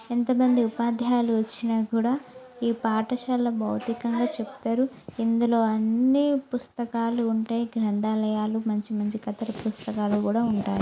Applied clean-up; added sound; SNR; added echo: none; none; none; none.